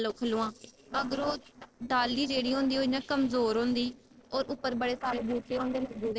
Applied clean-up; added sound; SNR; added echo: neural separator model SepFormer DNS4.